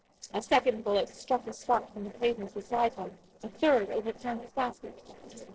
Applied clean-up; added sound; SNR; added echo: neural separator model SepFormer DNS4.